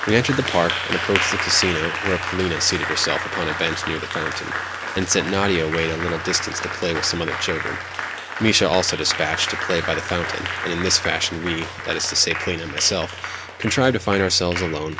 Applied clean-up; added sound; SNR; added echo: none; Applause; 5 dB; none.